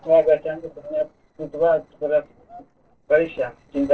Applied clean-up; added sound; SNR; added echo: neural separator model SepFormer DNS4.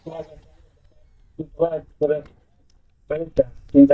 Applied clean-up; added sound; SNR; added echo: neural mask model DeepFilterNet 3.